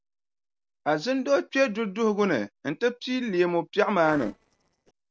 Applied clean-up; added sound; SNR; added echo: neural separator model SepFormer DNS4.